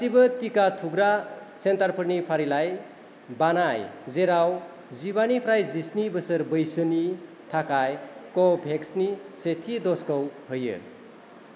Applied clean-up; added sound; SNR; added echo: none; none; none; none.